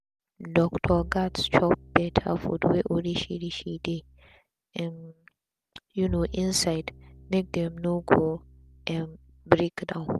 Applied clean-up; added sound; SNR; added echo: none; Bowed string instrument; 16 dB; none.